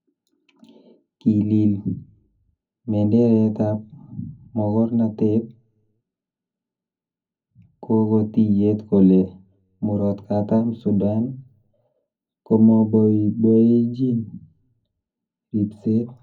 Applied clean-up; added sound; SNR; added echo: none; none; none; reverberation time 0.4 s.